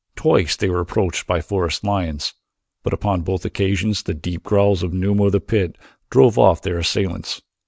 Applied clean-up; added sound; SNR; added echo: none; none; none; none.